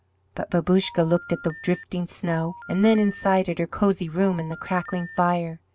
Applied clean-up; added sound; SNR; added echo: none; Telephone; 19 dB; none.